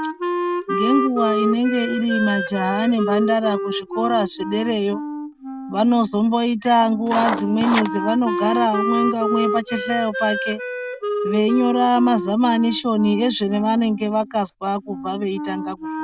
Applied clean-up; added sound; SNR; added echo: none; Wind instrument, woodwind instrument + Writing; 5 dB; none.